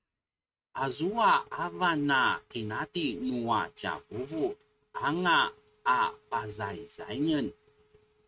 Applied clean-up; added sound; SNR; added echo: neural mask model RNNoise.